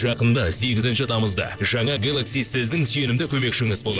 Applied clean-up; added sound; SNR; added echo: neural separator model SepFormer DNS4.